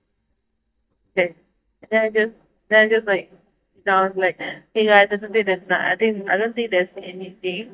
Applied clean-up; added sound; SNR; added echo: neural mask model DeepFilterNet 3.